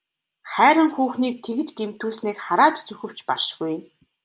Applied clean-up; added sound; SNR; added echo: none; none; none; none.